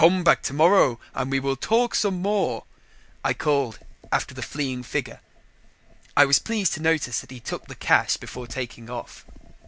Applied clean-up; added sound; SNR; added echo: none; none; none; none.